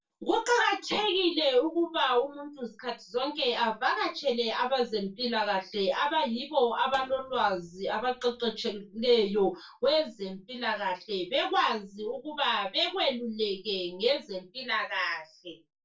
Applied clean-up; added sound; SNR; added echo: neural separator model SepFormer DNS4.